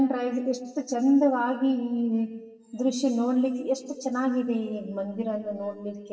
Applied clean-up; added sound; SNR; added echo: none; none; none; reverberation time 1.2 s.